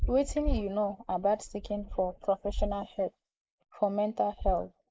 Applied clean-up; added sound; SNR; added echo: neural mask model Resemble Enhance denoiser.